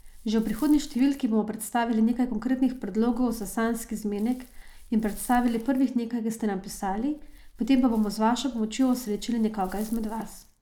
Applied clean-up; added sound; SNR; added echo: none; Dog; 17 dB; none.